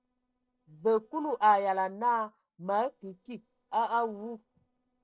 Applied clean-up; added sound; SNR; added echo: neural separator model SepFormer DNS4.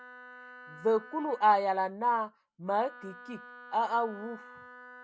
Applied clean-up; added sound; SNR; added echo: none; Wind instrument, woodwind instrument; 19 dB; none.